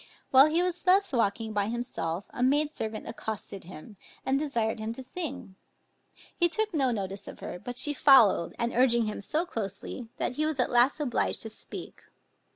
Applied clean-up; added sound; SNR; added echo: none; none; none; none.